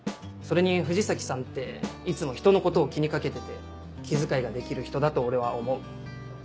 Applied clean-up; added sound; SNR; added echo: none; Snare drum; 15 dB; none.